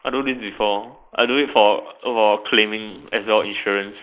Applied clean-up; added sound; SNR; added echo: neural mask model Resemble Enhance denoiser.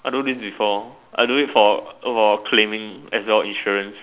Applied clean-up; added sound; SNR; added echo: none; none; none; none.